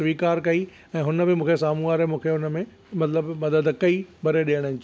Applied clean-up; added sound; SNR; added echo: none; none; none; none.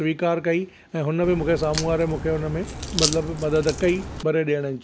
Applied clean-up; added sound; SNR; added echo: none; Crack; 7 dB; none.